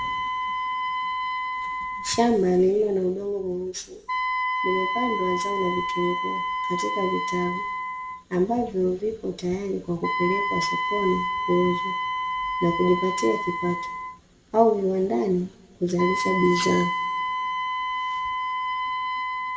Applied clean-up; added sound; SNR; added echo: none; Wind instrument, woodwind instrument; 2 dB; reverberation time 0.9 s.